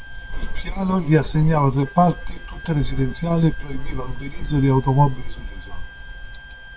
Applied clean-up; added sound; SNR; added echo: neural separator model SepFormer WHAM!.